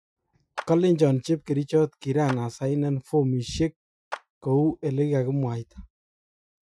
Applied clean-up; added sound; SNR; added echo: classical method Wiener filter.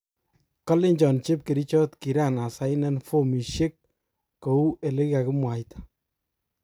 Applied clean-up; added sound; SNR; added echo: none; none; none; none.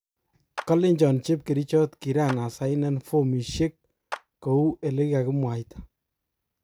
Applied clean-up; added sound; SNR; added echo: none; Clapping; 18 dB; none.